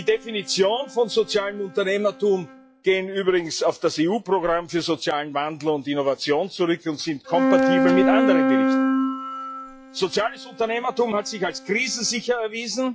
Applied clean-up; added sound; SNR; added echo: classical method log-MMSE.